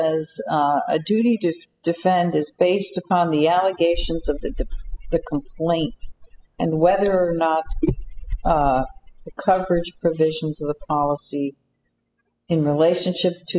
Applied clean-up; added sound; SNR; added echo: classical method spectral subtraction.